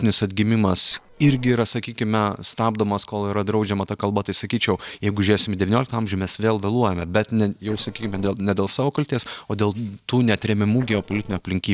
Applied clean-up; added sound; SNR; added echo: neural separator model SepFormer DNS4.